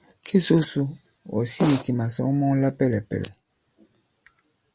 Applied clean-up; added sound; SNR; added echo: none; none; none; none.